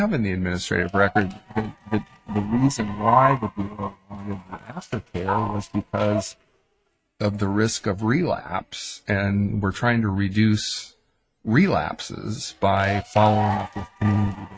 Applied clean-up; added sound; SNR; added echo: neural mask model RNNoise.